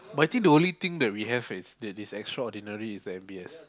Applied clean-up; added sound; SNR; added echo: none; none; none; none.